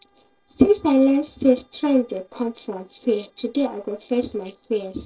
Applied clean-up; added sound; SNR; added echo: neural separator model SepFormer DNS4.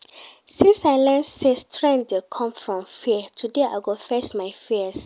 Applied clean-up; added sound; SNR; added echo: none; none; none; none.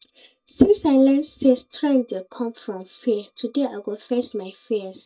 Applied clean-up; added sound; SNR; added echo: neural mask model DeepFilterNet 3.